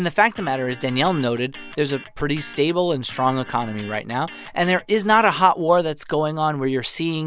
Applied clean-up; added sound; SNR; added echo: none; Electric guitar; 20 dB; none.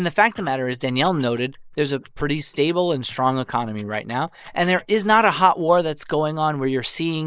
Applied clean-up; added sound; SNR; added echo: neural mask model Resemble Enhance denoiser.